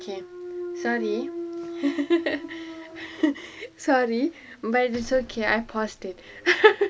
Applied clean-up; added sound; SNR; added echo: none; Thump, thud; 12 dB; none.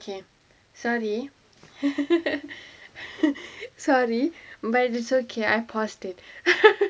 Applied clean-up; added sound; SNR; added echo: none; none; none; none.